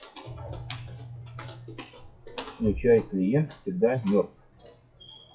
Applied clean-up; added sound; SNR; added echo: classical method log-MMSE.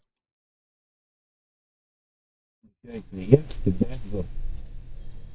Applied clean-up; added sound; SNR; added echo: neural mask model DeepFilterNet 3.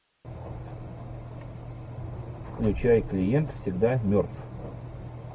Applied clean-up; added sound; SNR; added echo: none; none; none; none.